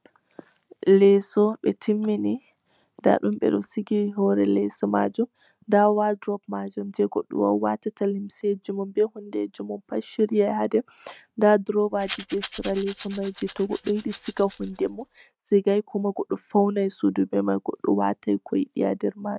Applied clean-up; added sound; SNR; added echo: neural mask model RNNoise.